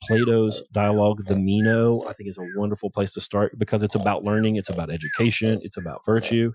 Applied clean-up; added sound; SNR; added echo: classical method Wiener filter.